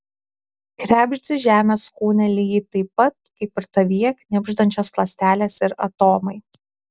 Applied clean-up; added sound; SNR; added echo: none; none; none; none.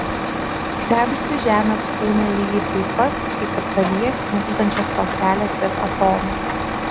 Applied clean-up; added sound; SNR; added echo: none; Truck; 1 dB; none.